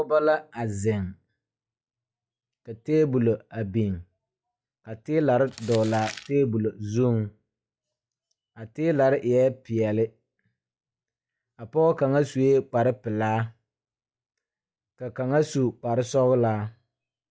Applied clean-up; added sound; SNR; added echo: classical method log-MMSE.